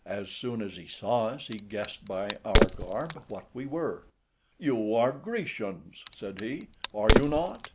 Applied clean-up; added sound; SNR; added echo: none; Crack; -1 dB; none.